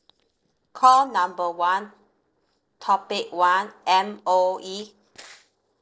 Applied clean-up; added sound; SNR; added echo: neural separator model SepFormer DNS4.